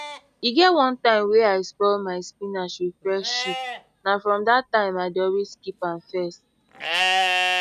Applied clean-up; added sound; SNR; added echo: none; Livestock, farm animals, working animals; 7 dB; none.